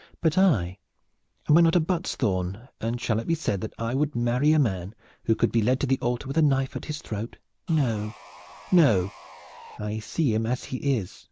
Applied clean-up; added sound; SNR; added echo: none; Sawing; 20 dB; none.